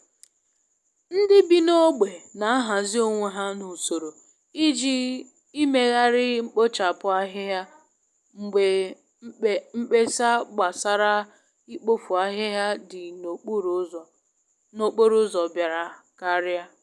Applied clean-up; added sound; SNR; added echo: none; none; none; none.